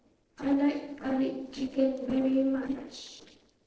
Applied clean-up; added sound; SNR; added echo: neural separator model SepFormer DNS4.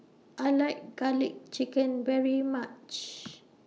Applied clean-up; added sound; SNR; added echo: none; none; none; none.